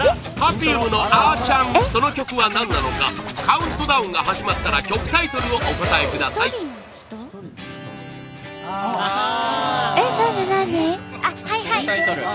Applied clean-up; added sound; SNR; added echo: none; none; none; none.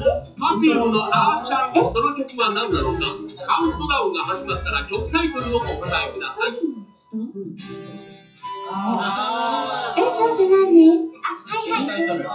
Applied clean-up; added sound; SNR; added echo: classical method WPE with log-MMSE.